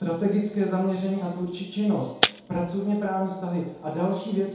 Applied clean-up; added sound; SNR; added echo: none; Shatter; 7 dB; reverberation time 2.0 s.